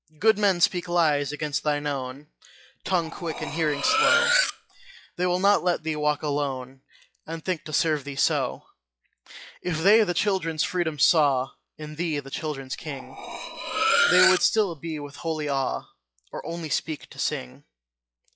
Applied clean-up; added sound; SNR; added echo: classical method log-MMSE.